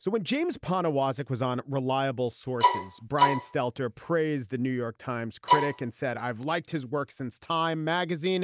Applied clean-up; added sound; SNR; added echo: none; Bowed string instrument; -4 dB; none.